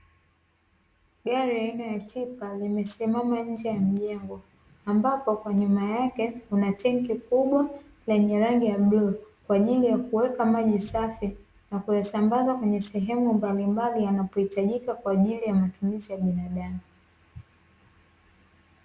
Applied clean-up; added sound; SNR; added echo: none; none; none; none.